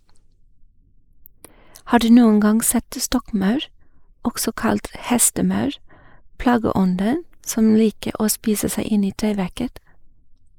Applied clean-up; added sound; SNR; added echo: neural mask model Resemble Enhance denoiser.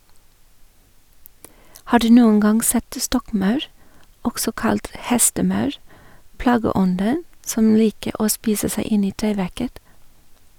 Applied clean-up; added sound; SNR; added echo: none; none; none; none.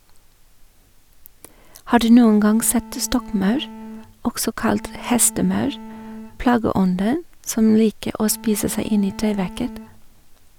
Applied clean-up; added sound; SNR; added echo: none; Bowed string instrument; 17 dB; none.